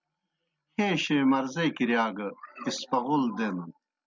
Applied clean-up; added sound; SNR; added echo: none; none; none; none.